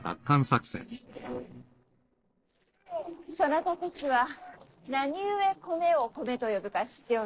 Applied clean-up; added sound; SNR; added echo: neural separator model SepFormer DNS4.